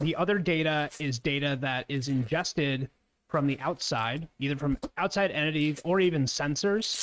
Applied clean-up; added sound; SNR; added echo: neural mask model RNNoise.